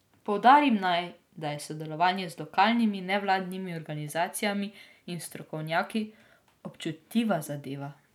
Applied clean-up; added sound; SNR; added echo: none; none; none; none.